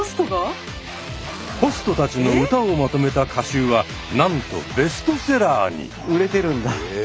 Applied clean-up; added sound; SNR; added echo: none; Zipper (clothing); 16 dB; none.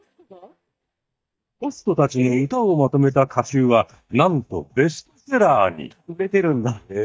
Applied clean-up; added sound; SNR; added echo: neural mask model DeepFilterNet 3.